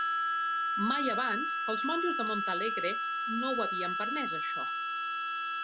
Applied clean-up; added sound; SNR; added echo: none; Harmonica; -5 dB; none.